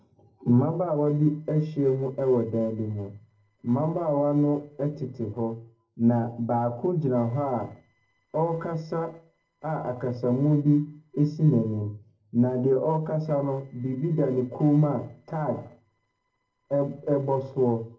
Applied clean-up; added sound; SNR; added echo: neural separator model SepFormer DNS4.